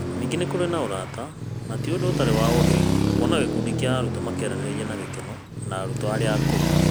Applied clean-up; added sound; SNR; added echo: none; Traffic noise, roadway noise; -5 dB; none.